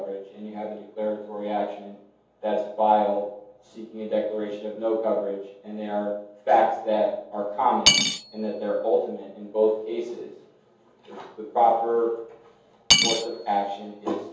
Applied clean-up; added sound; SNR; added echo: none; Cutlery, silverware / Dishes, pots, and pans; -2 dB; reverberation time 0.7 s.